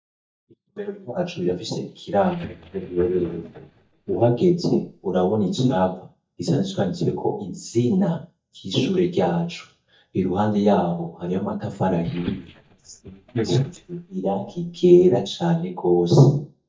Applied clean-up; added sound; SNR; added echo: neural mask model DeepFilterNet 3.